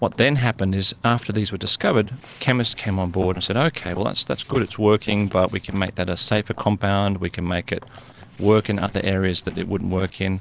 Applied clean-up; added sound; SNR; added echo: neural separator model SepFormer DNS4.